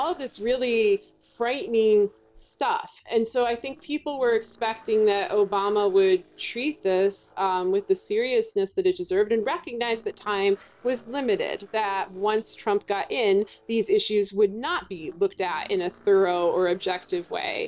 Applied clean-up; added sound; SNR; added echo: neural separator model SepFormer DNS4.